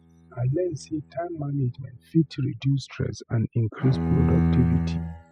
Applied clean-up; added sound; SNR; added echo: classical method spectral subtraction.